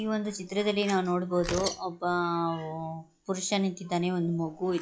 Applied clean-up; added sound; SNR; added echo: classical method log-MMSE.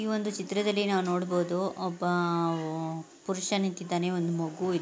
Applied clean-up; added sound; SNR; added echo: none; none; none; none.